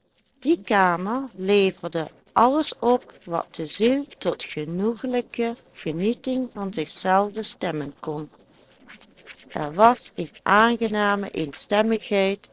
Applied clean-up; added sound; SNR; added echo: neural separator model SepFormer DNS4.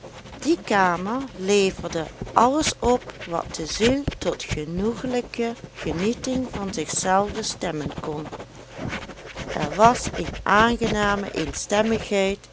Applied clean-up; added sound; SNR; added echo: none; Writing; 10 dB; none.